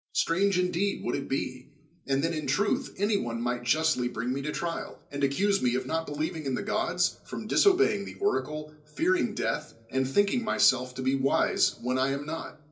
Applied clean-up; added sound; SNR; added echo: none; none; none; reverberation time 0.3 s.